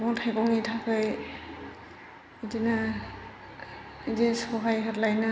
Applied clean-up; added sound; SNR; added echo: none; none; none; none.